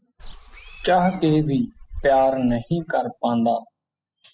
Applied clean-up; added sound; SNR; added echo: classical method spectral subtraction.